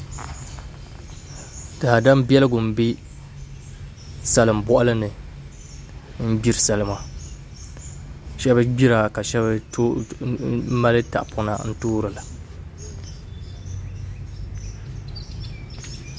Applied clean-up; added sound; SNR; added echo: none; none; none; none.